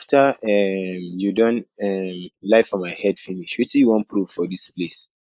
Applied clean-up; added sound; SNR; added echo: neural mask model Resemble Enhance denoiser.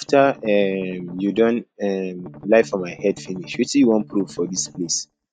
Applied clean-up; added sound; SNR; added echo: neural mask model DeepFilterNet 3.